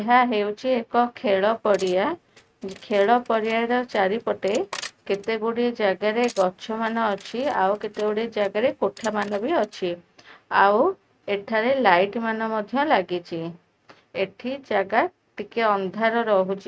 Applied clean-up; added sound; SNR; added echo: neural mask model RNNoise.